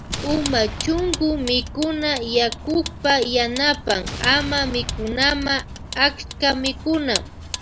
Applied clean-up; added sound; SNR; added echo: none; Vehicle + Explosion; 9 dB; none.